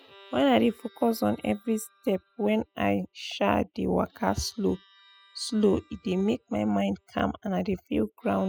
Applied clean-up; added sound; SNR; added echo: classical method spectral subtraction.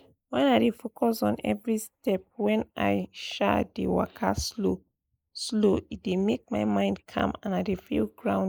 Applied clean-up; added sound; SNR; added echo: neural mask model Resemble Enhance denoiser.